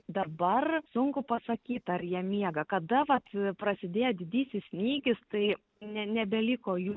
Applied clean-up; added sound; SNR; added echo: none; none; none; none.